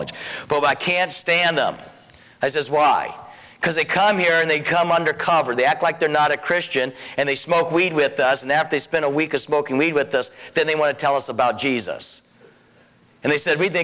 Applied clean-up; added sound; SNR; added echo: none; none; none; none.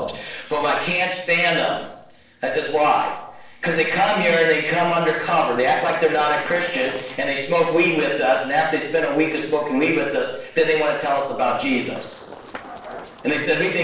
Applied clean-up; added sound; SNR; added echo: neural separator model SepFormer DNS4.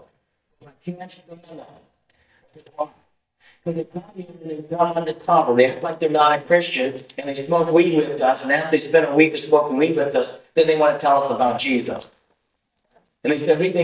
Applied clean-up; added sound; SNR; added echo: neural mask model DeepFilterNet 3.